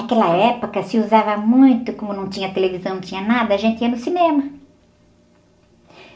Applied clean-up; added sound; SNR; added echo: none; none; none; reverberation time 0.4 s.